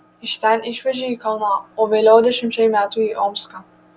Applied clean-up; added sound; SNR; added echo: none; none; none; none.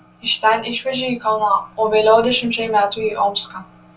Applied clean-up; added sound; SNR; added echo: none; none; none; reverberation time 0.2 s.